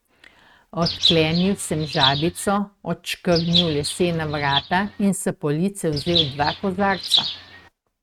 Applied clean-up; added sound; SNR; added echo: neural mask model RNNoise.